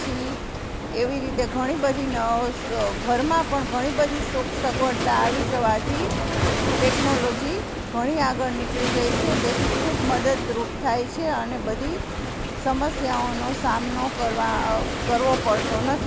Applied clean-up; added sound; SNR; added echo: none; Waves, surf; 3 dB; none.